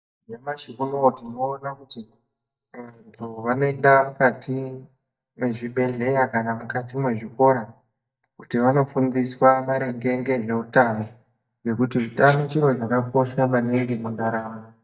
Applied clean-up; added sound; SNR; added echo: neural mask model DeepFilterNet 3.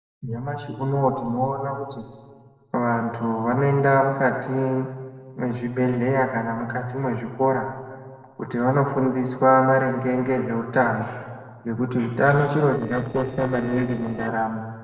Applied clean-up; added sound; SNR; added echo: neural separator model SepFormer DNS4.